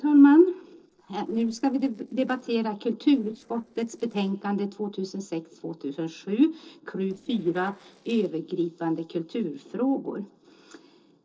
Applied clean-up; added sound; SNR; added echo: neural separator model SepFormer DNS4.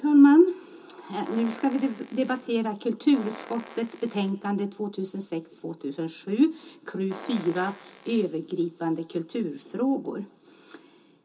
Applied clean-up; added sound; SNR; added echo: none; Fart; 19 dB; reverberation time 0.2 s.